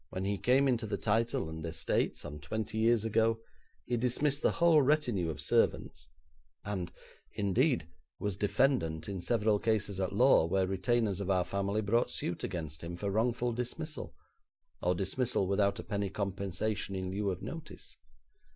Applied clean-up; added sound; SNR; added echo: none; none; none; none.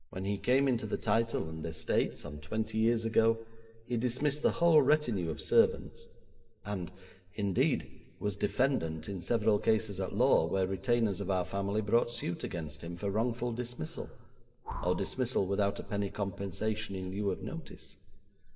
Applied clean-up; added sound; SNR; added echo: none; Breathing; 13 dB; reverberation time 1.4 s.